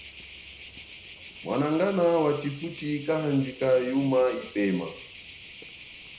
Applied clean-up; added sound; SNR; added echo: none; Cricket; 17 dB; reverberation time 0.5 s.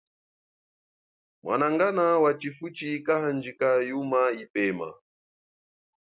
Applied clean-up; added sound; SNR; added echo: none; none; none; none.